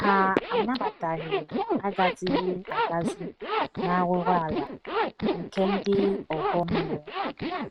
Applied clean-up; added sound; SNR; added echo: neural mask model RNNoise.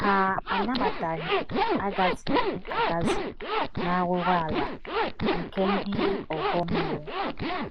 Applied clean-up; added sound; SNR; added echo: neural mask model Resemble Enhance denoiser.